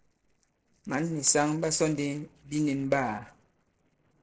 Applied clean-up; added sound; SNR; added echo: neural separator model SepFormer DNS4.